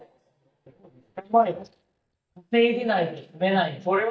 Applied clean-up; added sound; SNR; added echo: neural mask model DeepFilterNet 3.